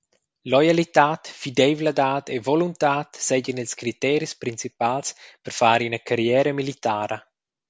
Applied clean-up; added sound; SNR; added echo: none; none; none; none.